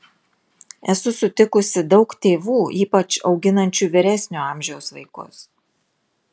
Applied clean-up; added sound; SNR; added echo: none; none; none; none.